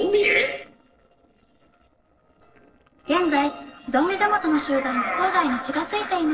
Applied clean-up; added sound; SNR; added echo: neural separator model SepFormer DNS4.